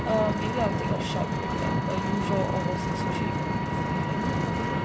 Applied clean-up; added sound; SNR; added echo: none; Vehicle; -5 dB; reverberation time 2.6 s.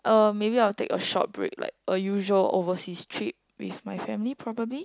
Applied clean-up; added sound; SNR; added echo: none; none; none; none.